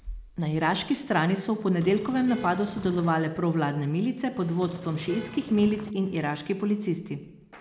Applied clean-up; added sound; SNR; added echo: none; Vehicle horn, car horn, honking; 14 dB; none.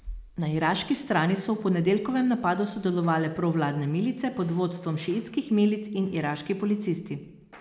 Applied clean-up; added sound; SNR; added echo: none; none; none; none.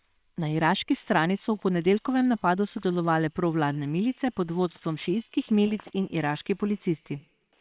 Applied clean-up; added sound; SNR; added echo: neural separator model SepFormer WHAM!.